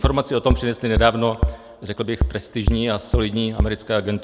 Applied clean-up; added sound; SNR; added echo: none; Bass drum; 2 dB; none.